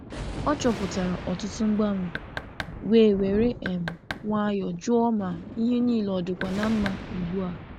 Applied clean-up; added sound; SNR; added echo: none; Thunder + Knock; 10 dB; none.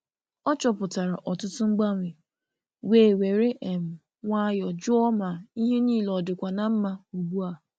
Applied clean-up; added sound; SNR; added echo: none; none; none; none.